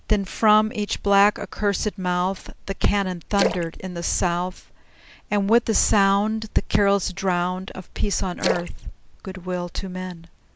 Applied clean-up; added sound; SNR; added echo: none; Splash, splatter; 10 dB; none.